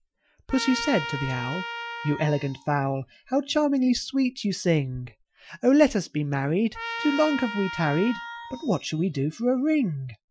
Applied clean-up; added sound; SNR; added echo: classical method Wiener filter.